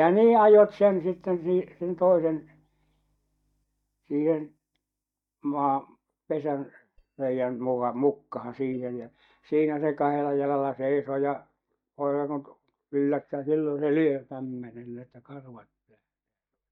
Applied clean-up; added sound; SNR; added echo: neural mask model DeepFilterNet 3.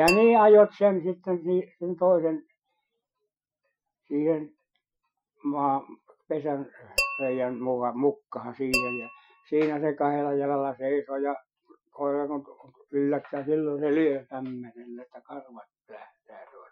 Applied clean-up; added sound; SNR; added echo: classical method Wiener filter.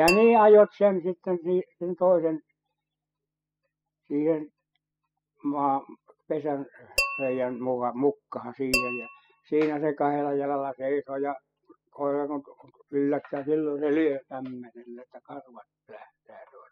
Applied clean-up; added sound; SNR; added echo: classical method spectral subtraction.